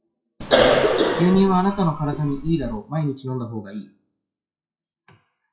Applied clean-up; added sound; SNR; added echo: classical method WPE with log-MMSE.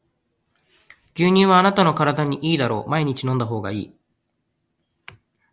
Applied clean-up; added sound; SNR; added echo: none; none; none; none.